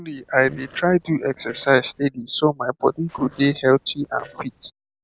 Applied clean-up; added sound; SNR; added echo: neural separator model SepFormer DNS4.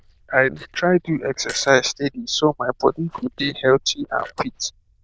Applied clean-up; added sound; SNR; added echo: neural diffusion model UNIVERSE++.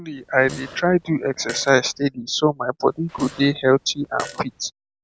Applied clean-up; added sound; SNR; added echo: none; Fart; 17 dB; none.